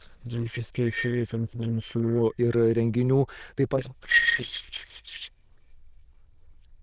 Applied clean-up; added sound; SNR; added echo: neural diffusion model UNIVERSE++.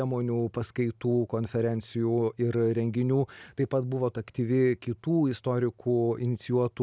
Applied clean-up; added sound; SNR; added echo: none; none; none; none.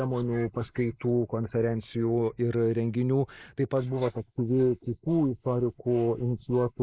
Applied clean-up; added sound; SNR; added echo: neural mask model Resemble Enhance denoiser.